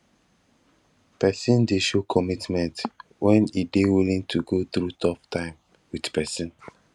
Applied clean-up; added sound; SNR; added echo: none; none; none; none.